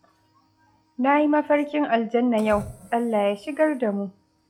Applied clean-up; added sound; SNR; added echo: classical method log-MMSE.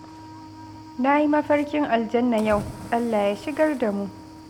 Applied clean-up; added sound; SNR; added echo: none; Wind instrument, woodwind instrument + Cricket / Waves, surf; 16 dB; none.